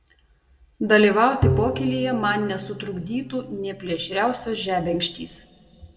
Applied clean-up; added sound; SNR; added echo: none; Bowed string instrument; 5 dB; reverberation time 1.9 s.